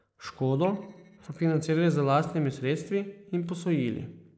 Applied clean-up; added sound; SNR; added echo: neural separator model SepFormer DNS4.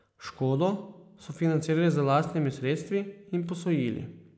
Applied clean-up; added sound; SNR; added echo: none; none; none; none.